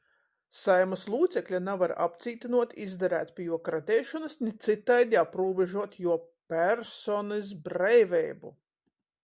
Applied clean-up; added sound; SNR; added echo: none; none; none; none.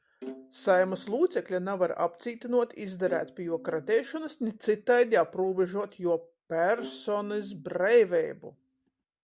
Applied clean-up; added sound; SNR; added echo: none; Bowed string instrument; 20 dB; none.